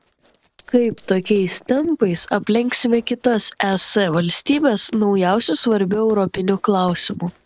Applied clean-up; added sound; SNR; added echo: neural separator model SepFormer DNS4.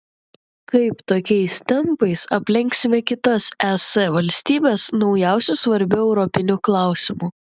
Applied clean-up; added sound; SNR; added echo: none; none; none; none.